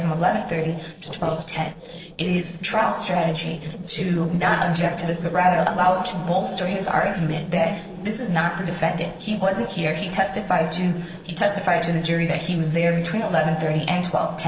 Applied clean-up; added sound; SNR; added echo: neural separator model SepFormer DNS4.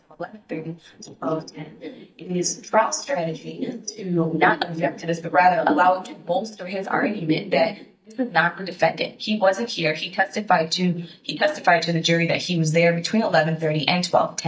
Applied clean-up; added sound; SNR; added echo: neural mask model DeepFilterNet 3.